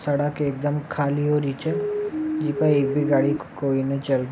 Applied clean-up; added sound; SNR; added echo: none; Siren; 2 dB; none.